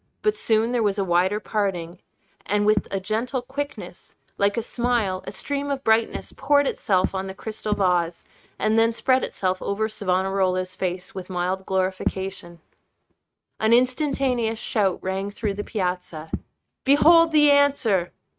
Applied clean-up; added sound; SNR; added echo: neural mask model RNNoise.